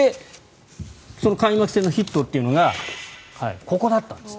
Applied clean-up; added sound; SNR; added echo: none; none; none; none.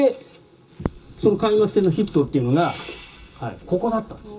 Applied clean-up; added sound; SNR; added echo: none; Crackle; 18 dB; reverberation time 0.2 s.